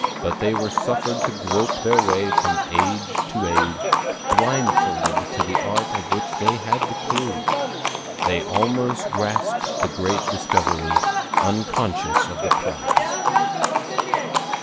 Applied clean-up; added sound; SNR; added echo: none; Livestock, farm animals, working animals; -5 dB; none.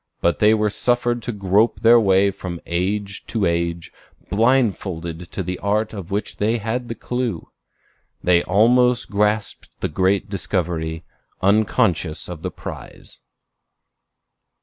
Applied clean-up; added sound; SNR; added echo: none; none; none; none.